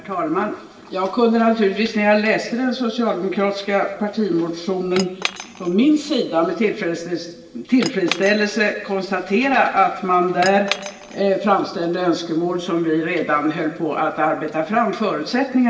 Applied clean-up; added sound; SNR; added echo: none; Cutlery, silverware / Chink, clink; 13 dB; reverberation time 0.9 s.